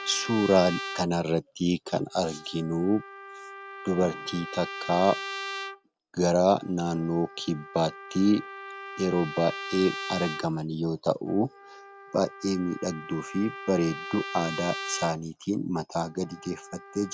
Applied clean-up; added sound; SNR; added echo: none; Trumpet; 12 dB; none.